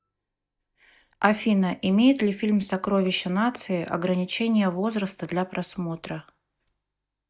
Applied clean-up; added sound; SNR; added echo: neural mask model DeepFilterNet 3.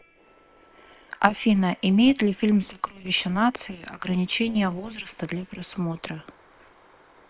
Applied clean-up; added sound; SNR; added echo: neural separator model SepFormer WHAM!.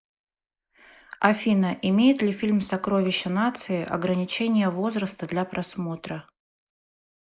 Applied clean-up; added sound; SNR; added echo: neural mask model Resemble Enhance denoiser.